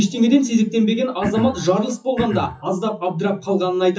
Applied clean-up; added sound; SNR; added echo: classical method WPE with log-MMSE.